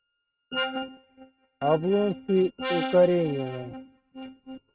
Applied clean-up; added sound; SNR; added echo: neural mask model RNNoise.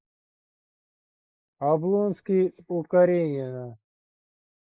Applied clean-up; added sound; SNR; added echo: neural mask model Resemble Enhance denoiser.